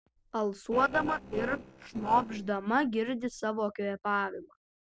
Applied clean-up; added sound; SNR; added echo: neural separator model SepFormer DNS4.